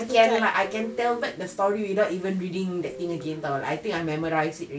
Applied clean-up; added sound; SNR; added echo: none; Guitar; 18 dB; none.